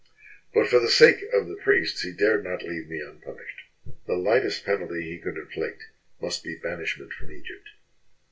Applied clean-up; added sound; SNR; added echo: none; none; none; reverberation time 0.2 s.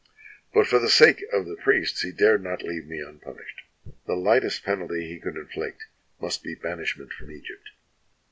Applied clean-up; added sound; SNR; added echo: none; none; none; none.